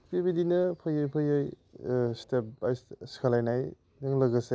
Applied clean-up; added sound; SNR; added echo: none; none; none; none.